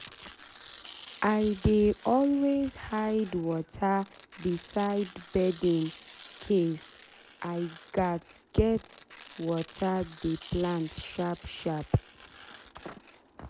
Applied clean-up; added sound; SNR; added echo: none; Tearing; 18 dB; none.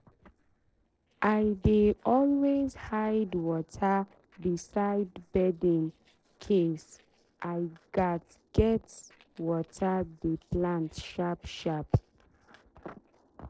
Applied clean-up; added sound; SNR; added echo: neural separator model SepFormer DNS4.